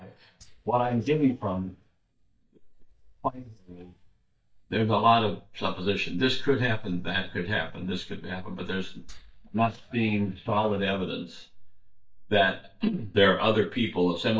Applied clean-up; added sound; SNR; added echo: neural mask model DeepFilterNet 3.